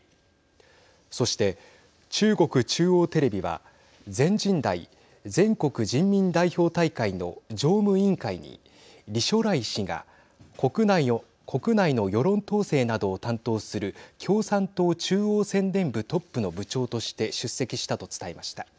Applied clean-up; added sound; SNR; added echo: none; none; none; none.